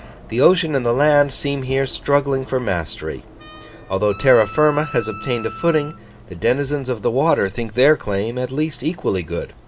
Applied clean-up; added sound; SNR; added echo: none; Wind instrument, woodwind instrument; 16 dB; none.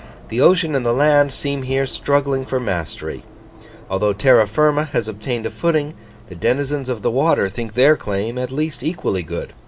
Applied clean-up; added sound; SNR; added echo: none; none; none; none.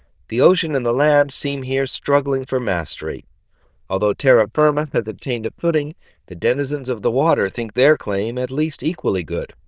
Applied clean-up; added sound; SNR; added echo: neural diffusion model UNIVERSE++.